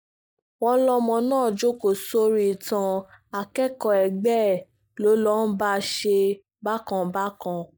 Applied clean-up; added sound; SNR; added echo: neural mask model DeepFilterNet 3.